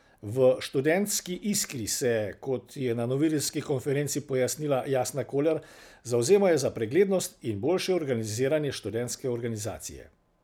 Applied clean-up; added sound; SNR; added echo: none; none; none; none.